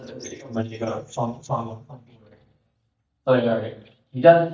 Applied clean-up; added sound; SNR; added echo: neural mask model DeepFilterNet 3.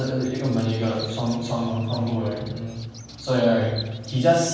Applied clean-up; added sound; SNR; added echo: none; Bird vocalization, bird call, bird song; 19 dB; reverberation time 1.2 s.